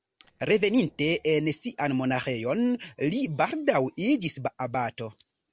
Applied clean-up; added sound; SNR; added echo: neural separator model SepFormer DNS4.